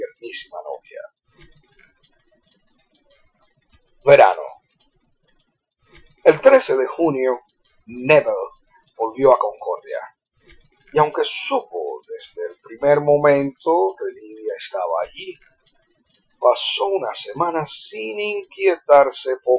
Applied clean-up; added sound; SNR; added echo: classical method Wiener filter.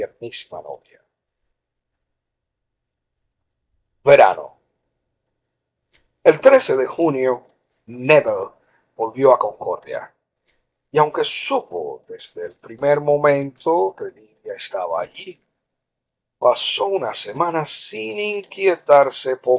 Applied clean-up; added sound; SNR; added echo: neural mask model DeepFilterNet 3.